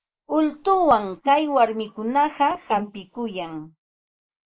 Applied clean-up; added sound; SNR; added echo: neural mask model Resemble Enhance denoiser.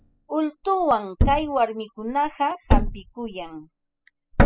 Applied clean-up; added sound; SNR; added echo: classical method spectral subtraction.